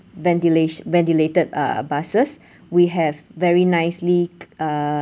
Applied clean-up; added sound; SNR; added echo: none; none; none; none.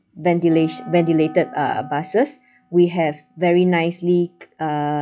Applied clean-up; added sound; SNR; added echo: classical method log-MMSE.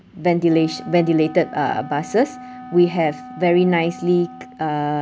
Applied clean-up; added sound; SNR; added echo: none; Wind instrument, woodwind instrument; 18 dB; none.